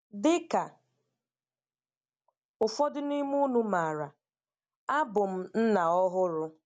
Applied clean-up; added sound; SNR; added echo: none; none; none; none.